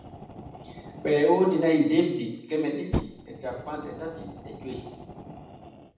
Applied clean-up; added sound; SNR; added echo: none; Fire; 12 dB; reverberation time 0.8 s.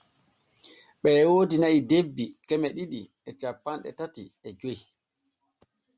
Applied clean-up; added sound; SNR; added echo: none; none; none; none.